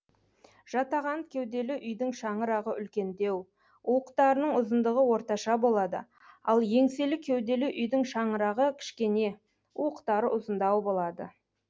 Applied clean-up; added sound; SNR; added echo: none; none; none; none.